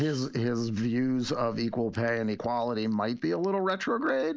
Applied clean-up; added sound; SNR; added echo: neural mask model Resemble Enhance denoiser.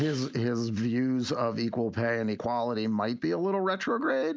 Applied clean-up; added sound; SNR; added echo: none; none; none; none.